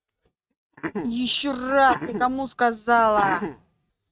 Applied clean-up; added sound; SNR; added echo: neural mask model RNNoise.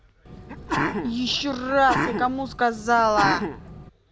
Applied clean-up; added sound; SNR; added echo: none; Sneeze; 5 dB; none.